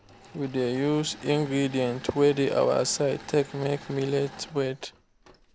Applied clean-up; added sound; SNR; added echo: none; Engine / Mechanisms; 19 dB; none.